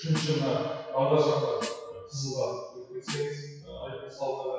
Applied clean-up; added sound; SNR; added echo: classical method WPE with log-MMSE.